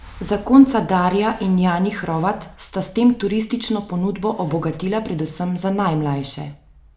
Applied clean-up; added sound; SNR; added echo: none; none; none; none.